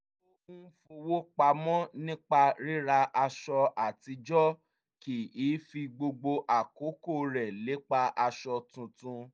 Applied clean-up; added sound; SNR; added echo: none; none; none; none.